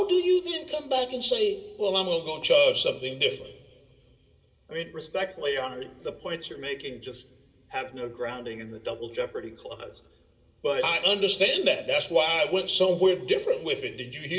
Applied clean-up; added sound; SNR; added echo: none; none; none; reverberation time 2.3 s.